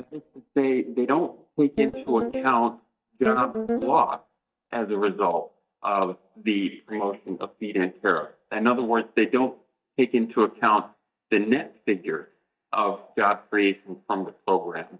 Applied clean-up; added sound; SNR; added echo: neural mask model DeepFilterNet 3.